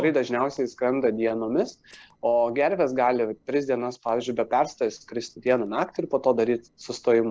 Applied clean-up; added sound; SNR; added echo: neural separator model SepFormer DNS4.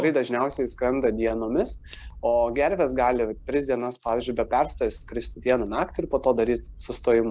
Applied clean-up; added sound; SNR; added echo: none; Scissors; 17 dB; none.